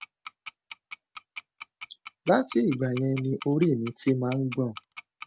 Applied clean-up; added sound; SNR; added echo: none; Tick-tock; 19 dB; none.